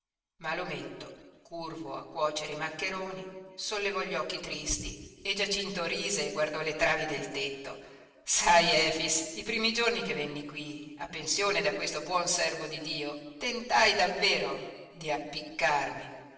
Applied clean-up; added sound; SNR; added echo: none; none; none; reverberation time 1.3 s.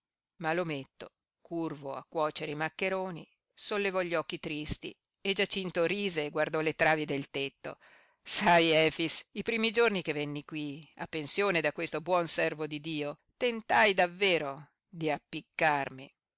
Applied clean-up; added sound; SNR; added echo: none; none; none; none.